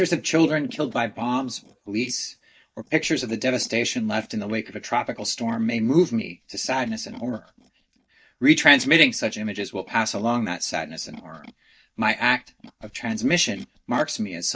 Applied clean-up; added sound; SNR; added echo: neural mask model DeepFilterNet 3.